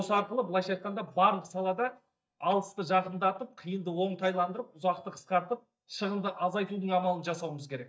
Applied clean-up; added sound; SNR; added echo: neural mask model DeepFilterNet 3.